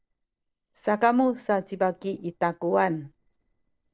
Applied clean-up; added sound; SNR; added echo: neural separator model SepFormer DNS4.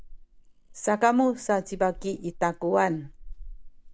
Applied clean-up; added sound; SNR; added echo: none; Meow / Purr; 16 dB; none.